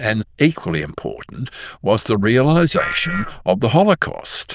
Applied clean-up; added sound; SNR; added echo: neural diffusion model UNIVERSE++.